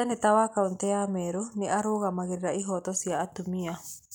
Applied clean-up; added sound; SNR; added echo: none; none; none; none.